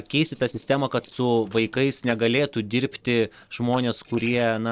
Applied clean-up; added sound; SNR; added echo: neural separator model SepFormer DNS4.